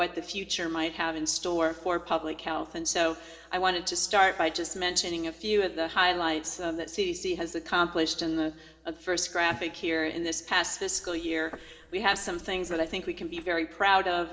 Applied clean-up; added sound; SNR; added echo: neural separator model SepFormer DNS4.